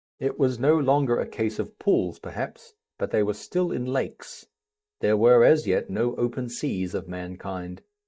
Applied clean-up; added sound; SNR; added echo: neural mask model DeepFilterNet 3.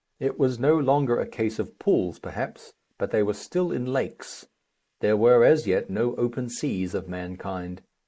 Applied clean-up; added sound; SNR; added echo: neural mask model Resemble Enhance denoiser.